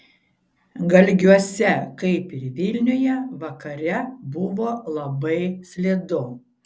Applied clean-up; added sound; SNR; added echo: none; none; none; none.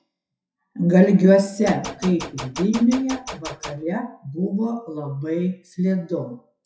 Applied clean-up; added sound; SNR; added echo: classical method WPE with log-MMSE.